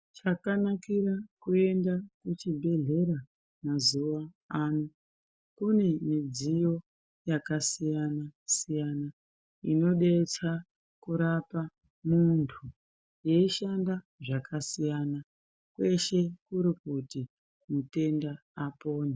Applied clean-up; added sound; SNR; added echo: none; none; none; none.